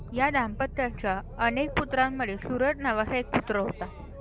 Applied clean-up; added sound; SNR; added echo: none; Boat, Water vehicle; 12 dB; none.